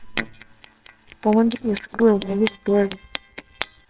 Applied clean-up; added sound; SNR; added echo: neural separator model SepFormer WHAMR!.